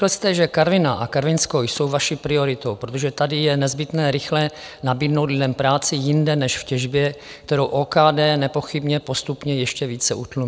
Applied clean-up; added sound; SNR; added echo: none; none; none; none.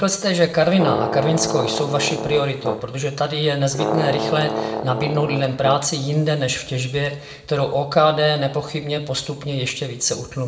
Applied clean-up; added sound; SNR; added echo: none; Brass instrument; 5 dB; reverberation time 0.8 s.